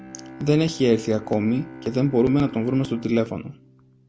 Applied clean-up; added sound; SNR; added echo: none; Bowed string instrument; 18 dB; none.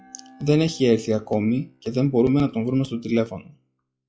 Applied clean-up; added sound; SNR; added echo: classical method log-MMSE.